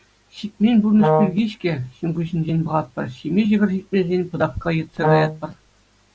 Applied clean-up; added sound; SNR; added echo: none; Brass instrument; -1 dB; none.